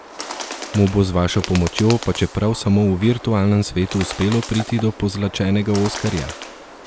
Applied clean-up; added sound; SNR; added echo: none; Bird; 13 dB; none.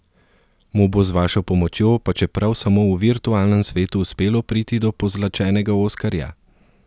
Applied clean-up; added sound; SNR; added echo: none; none; none; none.